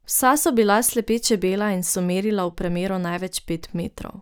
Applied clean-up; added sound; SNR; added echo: none; none; none; none.